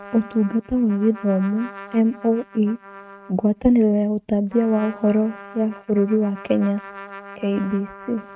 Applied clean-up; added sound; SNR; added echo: neural mask model RNNoise.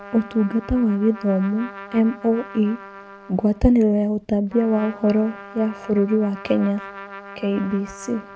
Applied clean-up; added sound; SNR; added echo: none; Trumpet; 17 dB; none.